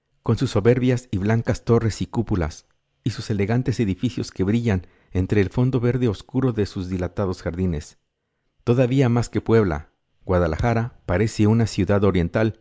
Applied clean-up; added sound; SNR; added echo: none; Thump, thud; 14 dB; none.